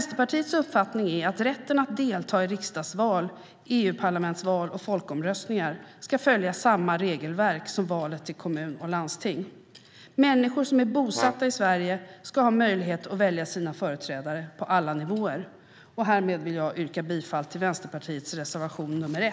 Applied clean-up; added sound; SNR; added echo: none; Brass instrument; 10 dB; none.